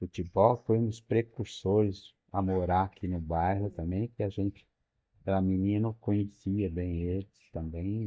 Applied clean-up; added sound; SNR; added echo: neural mask model DeepFilterNet 3.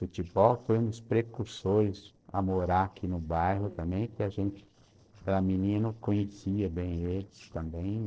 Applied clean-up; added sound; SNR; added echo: neural separator model SepFormer DNS4.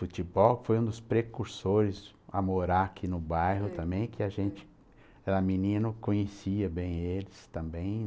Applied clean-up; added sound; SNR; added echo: none; none; none; none.